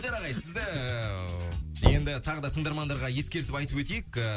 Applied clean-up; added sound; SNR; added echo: none; Knock / Wood; 0 dB; none.